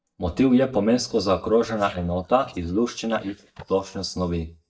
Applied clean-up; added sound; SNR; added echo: neural mask model DeepFilterNet 3.